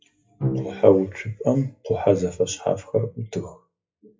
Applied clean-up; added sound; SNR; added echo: classical method WPE with log-MMSE.